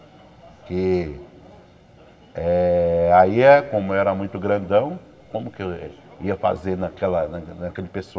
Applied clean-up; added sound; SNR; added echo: none; none; none; reverberation time 0.8 s.